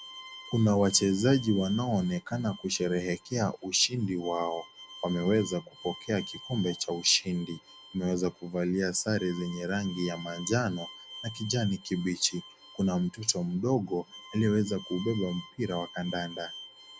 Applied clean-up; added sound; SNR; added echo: none; Bowed string instrument; 17 dB; none.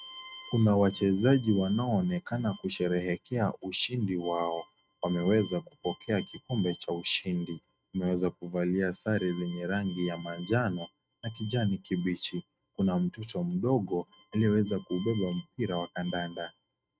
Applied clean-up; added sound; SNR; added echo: neural mask model RNNoise.